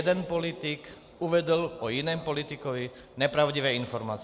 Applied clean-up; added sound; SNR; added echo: none; none; none; none.